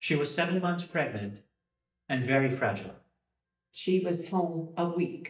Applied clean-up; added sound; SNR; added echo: neural mask model DeepFilterNet 3.